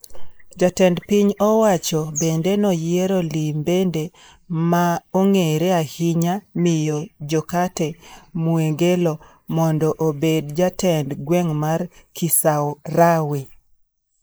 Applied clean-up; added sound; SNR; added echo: neural mask model Resemble Enhance denoiser.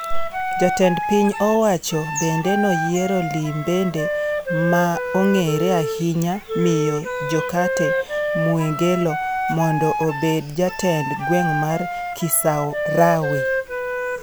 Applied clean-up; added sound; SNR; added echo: none; Wind instrument, woodwind instrument; 4 dB; none.